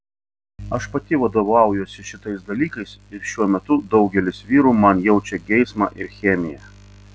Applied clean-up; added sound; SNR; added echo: none; none; none; none.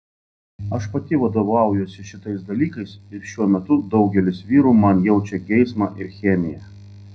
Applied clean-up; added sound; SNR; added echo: none; none; none; reverberation time 0.4 s.